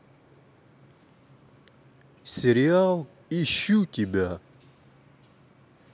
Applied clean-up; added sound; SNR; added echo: none; none; none; none.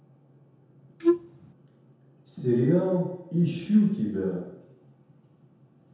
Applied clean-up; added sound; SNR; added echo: none; Wind instrument, woodwind instrument; -3 dB; reverberation time 0.9 s.